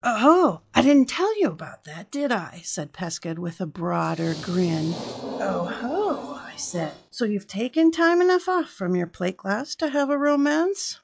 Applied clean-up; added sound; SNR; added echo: classical method log-MMSE.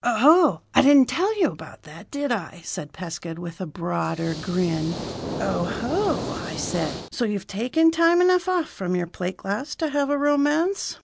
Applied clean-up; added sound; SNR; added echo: none; Hiss; 8 dB; none.